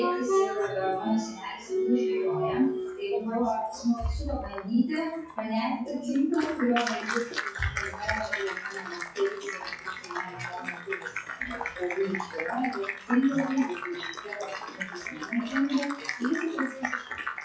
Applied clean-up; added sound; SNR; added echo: classical method WPE with log-MMSE.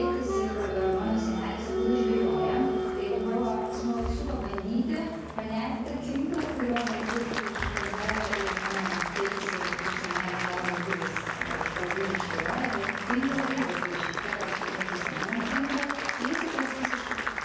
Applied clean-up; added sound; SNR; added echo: none; Applause; 0 dB; reverberation time 1.3 s.